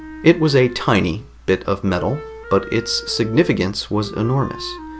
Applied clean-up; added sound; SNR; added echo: none; Wind instrument, woodwind instrument; 15 dB; none.